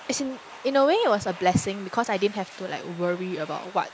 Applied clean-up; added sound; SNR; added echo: none; Domestic sounds, home sounds; 18 dB; none.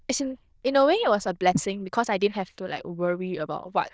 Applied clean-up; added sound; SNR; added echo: neural diffusion model UNIVERSE++.